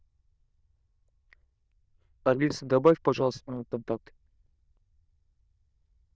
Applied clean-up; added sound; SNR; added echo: neural diffusion model UNIVERSE++.